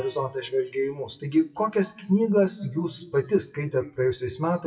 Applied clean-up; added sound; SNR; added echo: classical method WPE with log-MMSE.